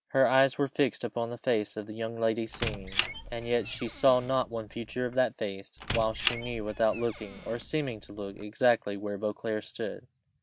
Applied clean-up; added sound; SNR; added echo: none; Squeak; 5 dB; none.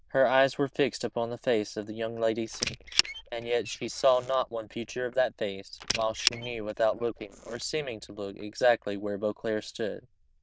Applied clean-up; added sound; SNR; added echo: neural diffusion model UNIVERSE++.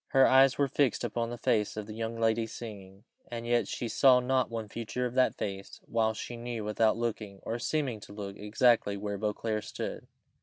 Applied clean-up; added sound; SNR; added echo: none; none; none; none.